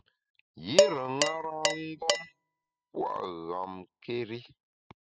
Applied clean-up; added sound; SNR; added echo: classical method spectral subtraction.